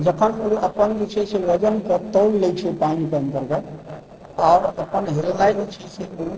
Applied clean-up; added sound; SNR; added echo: neural separator model SepFormer DNS4.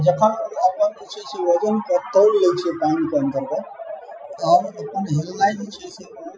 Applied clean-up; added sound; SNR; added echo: classical method Wiener filter.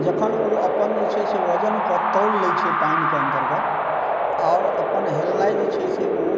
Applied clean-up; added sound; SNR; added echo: none; Wind; -3 dB; none.